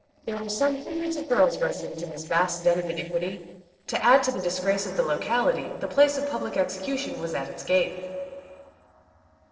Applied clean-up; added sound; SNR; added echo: neural separator model SepFormer DNS4.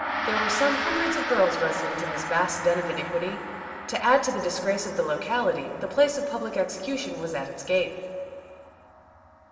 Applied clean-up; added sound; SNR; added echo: none; Gong; 6 dB; reverberation time 2.7 s.